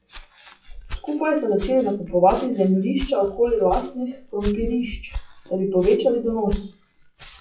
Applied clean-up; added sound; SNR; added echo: classical method WPE with log-MMSE.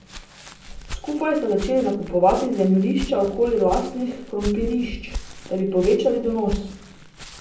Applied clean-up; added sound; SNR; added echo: none; Walk, footsteps; 12 dB; reverberation time 0.6 s.